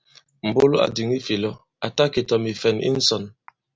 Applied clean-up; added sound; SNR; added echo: none; none; none; none.